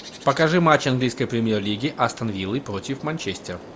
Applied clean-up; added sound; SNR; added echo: none; Bird; 18 dB; none.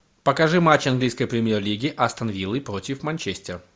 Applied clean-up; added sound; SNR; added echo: none; none; none; none.